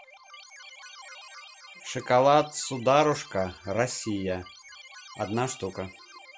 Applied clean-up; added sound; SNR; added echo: classical method log-MMSE.